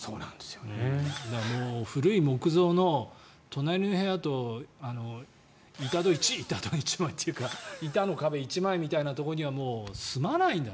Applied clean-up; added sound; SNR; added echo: none; Engine / Drill; 16 dB; none.